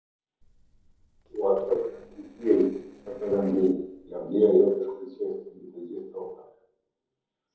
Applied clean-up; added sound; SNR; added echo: neural separator model SepFormer DNS4.